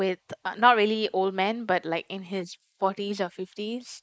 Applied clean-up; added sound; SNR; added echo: neural mask model Resemble Enhance denoiser.